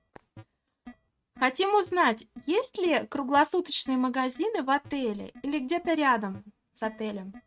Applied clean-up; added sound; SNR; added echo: neural mask model RNNoise.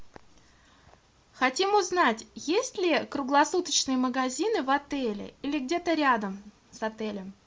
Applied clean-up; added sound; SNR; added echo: none; none; none; none.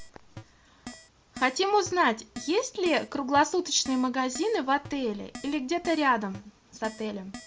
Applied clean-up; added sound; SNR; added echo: none; Keyboard (musical); 19 dB; none.